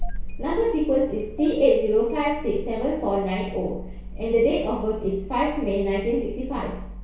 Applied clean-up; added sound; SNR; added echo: none; Engine starting; 9 dB; reverberation time 0.6 s.